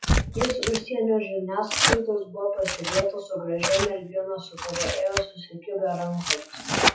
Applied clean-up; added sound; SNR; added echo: classical method WPE with log-MMSE.